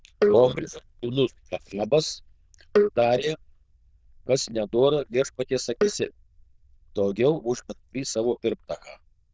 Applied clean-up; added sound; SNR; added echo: neural diffusion model UNIVERSE++.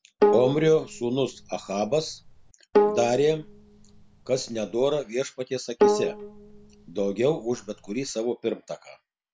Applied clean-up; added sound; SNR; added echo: none; Bowed string instrument; 1 dB; none.